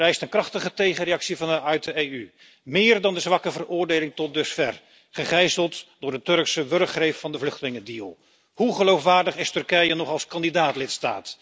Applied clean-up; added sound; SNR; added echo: none; none; none; none.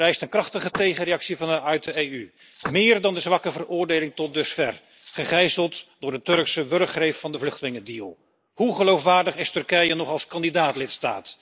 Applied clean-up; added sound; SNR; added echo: neural mask model Resemble Enhance denoiser.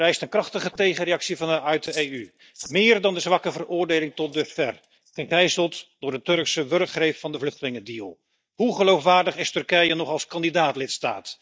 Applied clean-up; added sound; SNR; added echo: neural mask model DeepFilterNet 3.